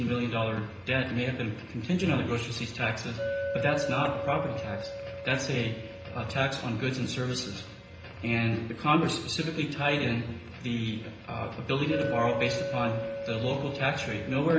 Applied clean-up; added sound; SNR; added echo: none; Chink, clink; 9 dB; reverberation time 0.9 s.